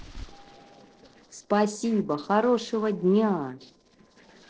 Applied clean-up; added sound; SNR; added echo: neural separator model SepFormer DNS4.